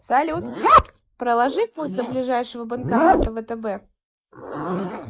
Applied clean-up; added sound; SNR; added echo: neural mask model Resemble Enhance denoiser.